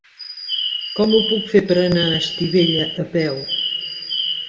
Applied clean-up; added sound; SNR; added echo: none; Bird; 5 dB; reverberation time 1.5 s.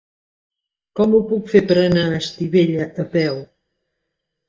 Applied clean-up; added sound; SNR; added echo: neural mask model DeepFilterNet 3.